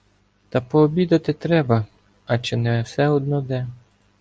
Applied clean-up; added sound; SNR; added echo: none; none; none; none.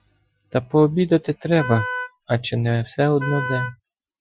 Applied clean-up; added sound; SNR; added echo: classical method Wiener filter.